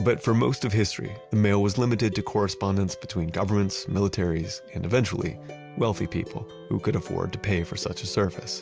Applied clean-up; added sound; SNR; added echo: none; none; none; none.